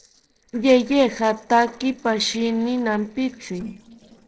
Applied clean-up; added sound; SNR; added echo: neural separator model SepFormer DNS4.